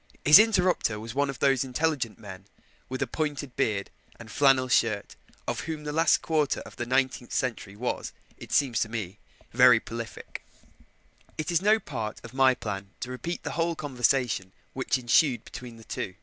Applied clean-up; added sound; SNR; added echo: none; none; none; none.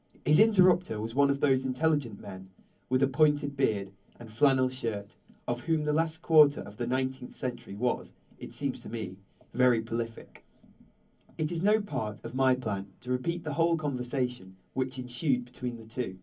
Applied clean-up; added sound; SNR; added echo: none; none; none; reverberation time 0.3 s.